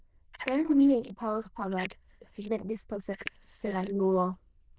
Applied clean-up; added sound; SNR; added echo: neural diffusion model UNIVERSE++.